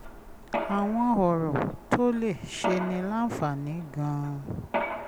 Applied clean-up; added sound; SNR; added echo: none; Mechanisms; 8 dB; none.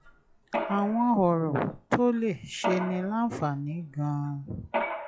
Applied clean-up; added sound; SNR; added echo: classical method log-MMSE.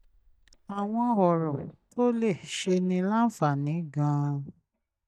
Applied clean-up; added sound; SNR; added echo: neural mask model DeepFilterNet 3.